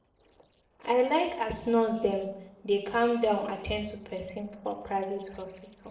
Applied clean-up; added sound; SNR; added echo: neural separator model SepFormer DNS4.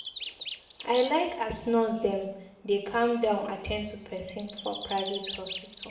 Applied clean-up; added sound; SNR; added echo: none; Bird; 13 dB; reverberation time 0.8 s.